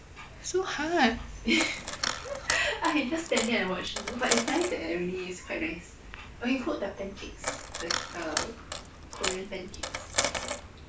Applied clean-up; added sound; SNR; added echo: none; Coin (dropping); 5 dB; none.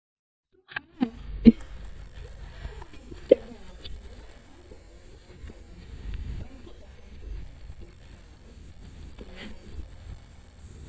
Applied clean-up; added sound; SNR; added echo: neural mask model DeepFilterNet 3.